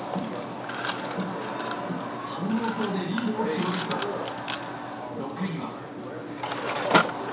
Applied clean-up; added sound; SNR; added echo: none; Mechanisms; 0 dB; reverberation time 0.7 s.